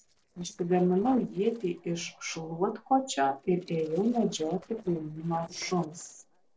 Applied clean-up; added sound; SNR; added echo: neural separator model SepFormer DNS4.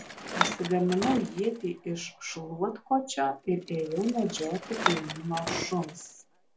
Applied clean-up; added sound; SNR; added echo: none; Bicycle; 6 dB; none.